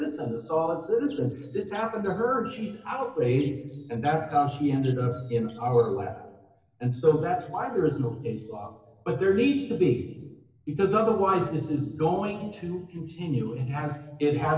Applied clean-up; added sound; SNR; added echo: neural separator model SepFormer DNS4.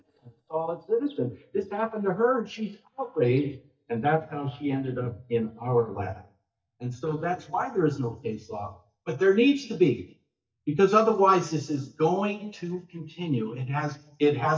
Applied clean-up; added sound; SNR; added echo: neural mask model DeepFilterNet 3.